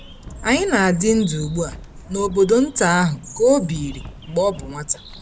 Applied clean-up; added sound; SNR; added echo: none; Bird + Wind; 16 dB; none.